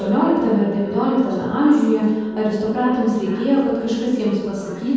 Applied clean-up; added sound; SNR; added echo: none; Musical instrument; 19 dB; reverberation time 1.2 s.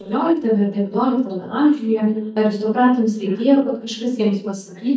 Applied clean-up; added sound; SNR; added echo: neural mask model DeepFilterNet 3.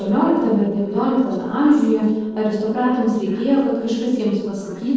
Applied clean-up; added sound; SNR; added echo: neural separator model SepFormer DNS4.